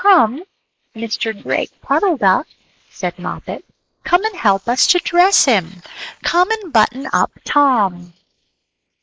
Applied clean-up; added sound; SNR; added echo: neural mask model Resemble Enhance denoiser.